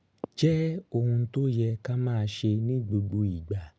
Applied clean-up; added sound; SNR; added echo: none; none; none; none.